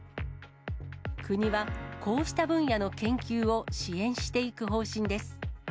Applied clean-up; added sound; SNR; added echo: none; none; none; none.